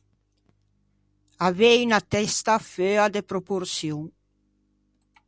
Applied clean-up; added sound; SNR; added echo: none; none; none; none.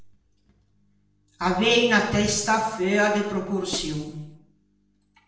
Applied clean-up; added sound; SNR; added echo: none; Hi-hat; 13 dB; reverberation time 0.8 s.